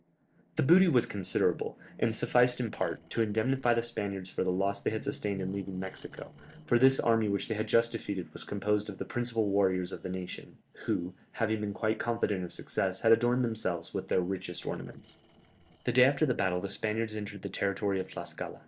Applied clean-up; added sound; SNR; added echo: neural separator model SepFormer DNS4.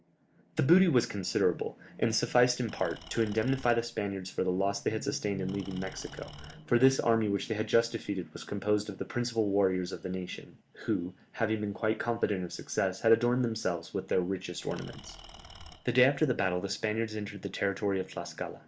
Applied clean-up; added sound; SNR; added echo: none; Engine / Tools; 19 dB; none.